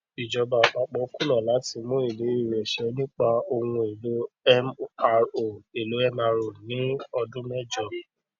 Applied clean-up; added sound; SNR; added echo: none; none; none; none.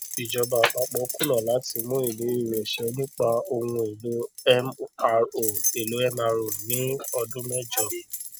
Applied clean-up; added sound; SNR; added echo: none; Keys jangling; 8 dB; none.